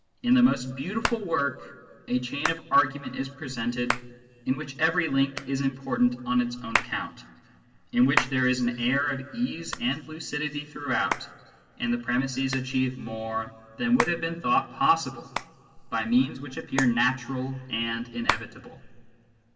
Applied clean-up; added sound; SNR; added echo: none; Hands; 10 dB; reverberation time 2.7 s.